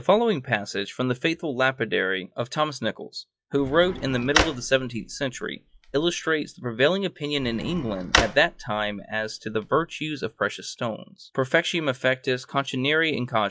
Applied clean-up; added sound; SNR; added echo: classical method log-MMSE.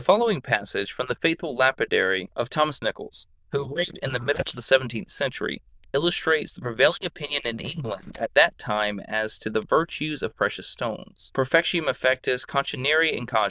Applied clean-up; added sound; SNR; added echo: neural diffusion model UNIVERSE++.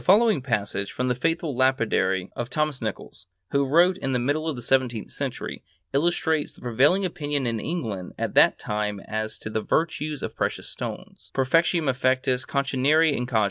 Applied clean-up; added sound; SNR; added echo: none; none; none; none.